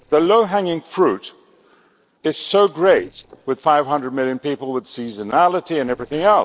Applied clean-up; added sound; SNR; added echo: neural separator model SepFormer DNS4.